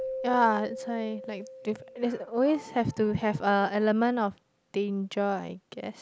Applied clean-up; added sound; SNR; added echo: none; Keyboard (musical); 14 dB; none.